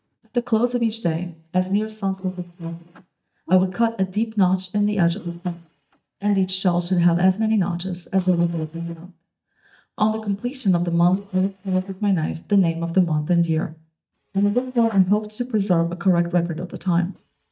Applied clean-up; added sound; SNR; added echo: neural mask model DeepFilterNet 3.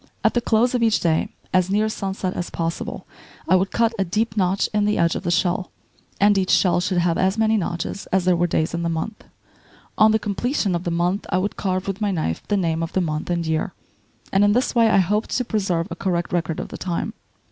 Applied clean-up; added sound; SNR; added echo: none; none; none; none.